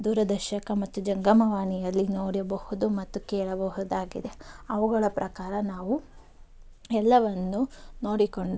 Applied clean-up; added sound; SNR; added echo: none; none; none; none.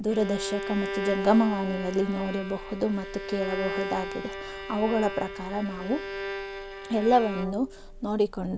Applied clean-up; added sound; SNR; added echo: none; Bowed string instrument; 8 dB; none.